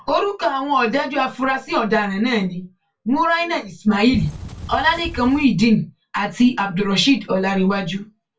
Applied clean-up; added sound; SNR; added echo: none; Wind; 11 dB; reverberation time 0.2 s.